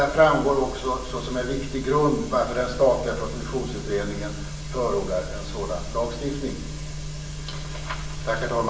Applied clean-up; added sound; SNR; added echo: none; none; none; reverberation time 0.7 s.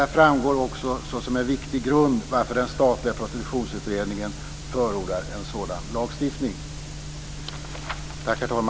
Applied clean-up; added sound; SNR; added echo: none; none; none; none.